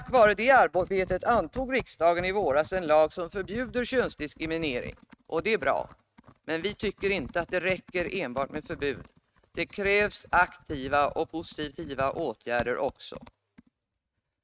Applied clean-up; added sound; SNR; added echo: neural mask model RNNoise.